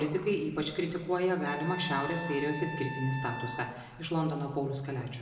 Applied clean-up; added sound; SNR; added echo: none; Trumpet; 12 dB; reverberation time 1.1 s.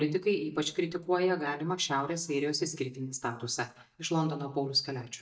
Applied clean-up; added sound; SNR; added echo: neural mask model DeepFilterNet 3.